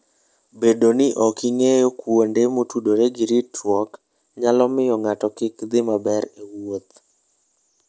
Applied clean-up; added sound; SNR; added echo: none; none; none; none.